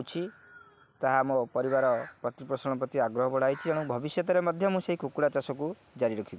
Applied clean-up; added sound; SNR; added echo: none; none; none; none.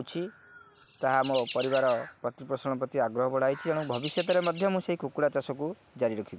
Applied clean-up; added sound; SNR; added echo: none; Chirp, tweet; 14 dB; none.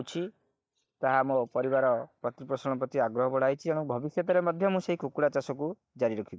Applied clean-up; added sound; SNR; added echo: neural mask model DeepFilterNet 3.